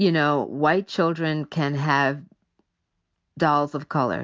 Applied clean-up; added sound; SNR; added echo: none; none; none; none.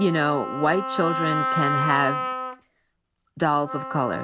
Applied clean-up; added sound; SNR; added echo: none; Wind instrument, woodwind instrument; 4 dB; none.